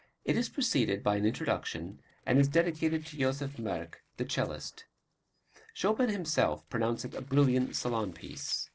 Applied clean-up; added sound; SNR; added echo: neural separator model SepFormer DNS4.